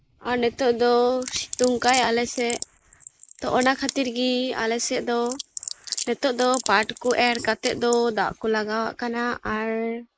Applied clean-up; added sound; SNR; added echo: neural mask model Resemble Enhance denoiser.